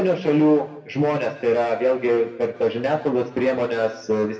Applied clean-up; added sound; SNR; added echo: none; none; none; reverberation time 0.8 s.